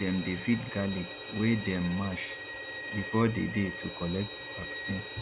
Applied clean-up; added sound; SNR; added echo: none; Bowed string instrument; 8 dB; none.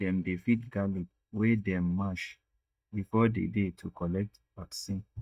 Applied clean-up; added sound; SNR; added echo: neural mask model DeepFilterNet 3.